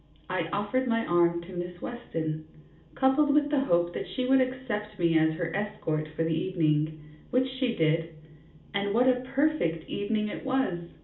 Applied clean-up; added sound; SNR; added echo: none; none; none; reverberation time 0.4 s.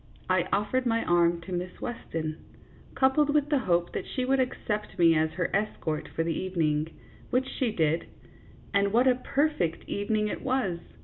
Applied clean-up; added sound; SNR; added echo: none; none; none; none.